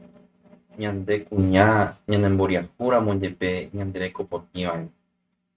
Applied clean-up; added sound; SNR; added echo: neural mask model RNNoise.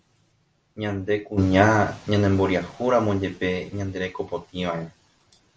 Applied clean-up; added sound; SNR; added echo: none; none; none; none.